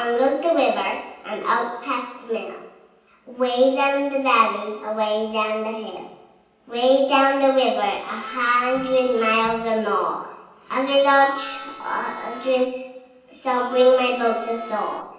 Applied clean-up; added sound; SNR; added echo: none; Harmonica; 15 dB; reverberation time 0.9 s.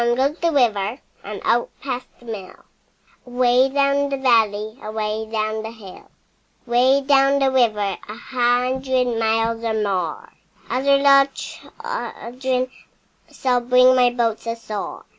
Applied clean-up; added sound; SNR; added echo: none; none; none; none.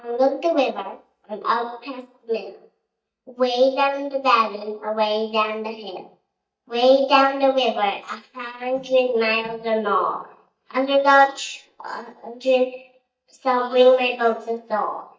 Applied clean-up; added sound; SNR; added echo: neural mask model DeepFilterNet 3.